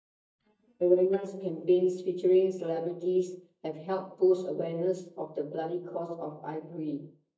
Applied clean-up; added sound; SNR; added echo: neural mask model DeepFilterNet 3.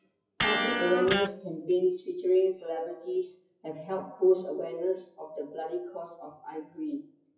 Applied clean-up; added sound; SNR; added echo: classical method WPE with log-MMSE.